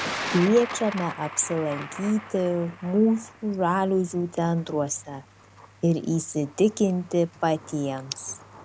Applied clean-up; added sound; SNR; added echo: none; Thunder; 13 dB; none.